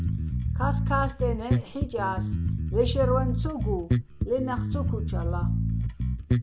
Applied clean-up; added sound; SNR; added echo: none; Bass guitar; -4 dB; none.